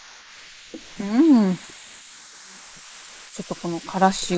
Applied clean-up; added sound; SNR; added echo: neural mask model Resemble Enhance denoiser.